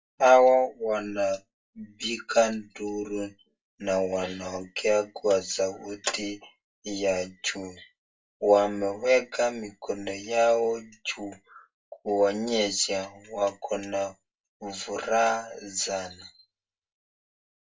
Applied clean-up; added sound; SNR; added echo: none; none; none; reverberation time 0.1 s.